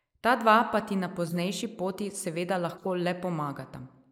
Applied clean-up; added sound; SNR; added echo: neural mask model Resemble Enhance denoiser.